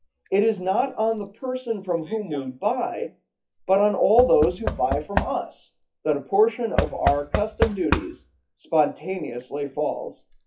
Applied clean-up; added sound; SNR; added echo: classical method WPE with log-MMSE.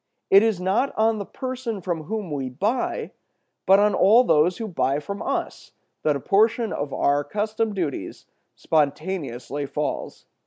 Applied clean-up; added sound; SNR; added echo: none; none; none; none.